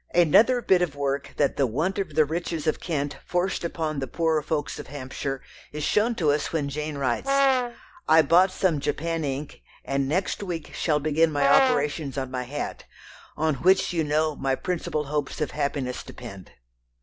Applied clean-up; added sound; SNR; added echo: none; Brass instrument; -1 dB; none.